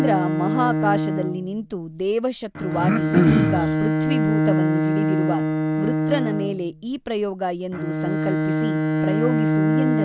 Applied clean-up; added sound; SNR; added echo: none; Cough + Bowed string instrument; -5 dB; none.